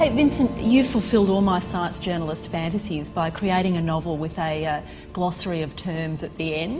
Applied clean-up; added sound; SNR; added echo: none; none; none; none.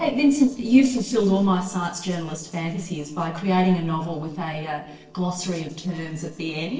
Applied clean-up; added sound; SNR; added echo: neural separator model SepFormer DNS4.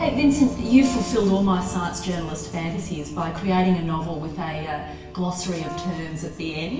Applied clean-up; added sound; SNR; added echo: none; Brass instrument; 15 dB; reverberation time 1.0 s.